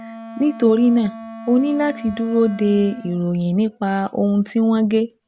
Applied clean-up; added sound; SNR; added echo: none; Wind instrument, woodwind instrument; 17 dB; none.